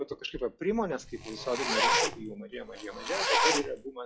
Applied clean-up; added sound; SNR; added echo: classical method log-MMSE.